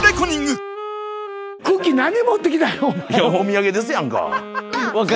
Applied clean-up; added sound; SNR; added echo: none; Wind instrument, woodwind instrument; 13 dB; none.